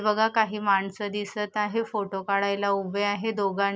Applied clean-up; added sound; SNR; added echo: none; none; none; none.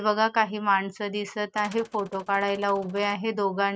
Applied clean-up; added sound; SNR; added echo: neural mask model RNNoise.